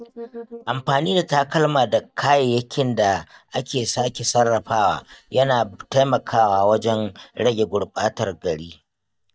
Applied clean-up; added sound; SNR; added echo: neural mask model DeepFilterNet 3.